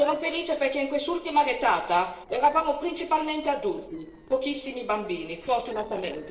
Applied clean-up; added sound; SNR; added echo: neural separator model SepFormer DNS4.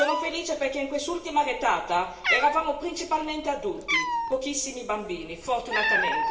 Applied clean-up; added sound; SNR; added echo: none; Cat; 3 dB; reverberation time 0.8 s.